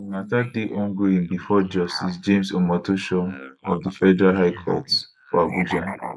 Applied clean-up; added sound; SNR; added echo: neural mask model Resemble Enhance denoiser.